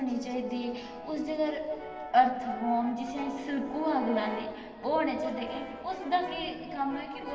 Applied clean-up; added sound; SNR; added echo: none; Brass instrument; 12 dB; reverberation time 2.3 s.